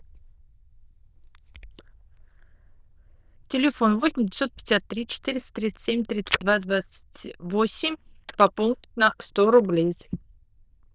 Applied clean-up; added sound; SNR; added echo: neural diffusion model UNIVERSE++.